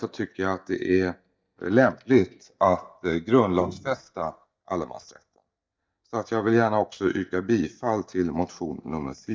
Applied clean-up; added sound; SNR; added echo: neural mask model DeepFilterNet 3.